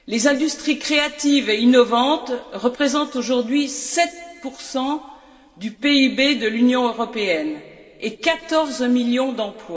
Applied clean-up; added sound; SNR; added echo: none; none; none; reverberation time 1.6 s.